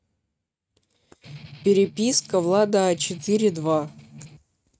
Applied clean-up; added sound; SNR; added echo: neural mask model RNNoise.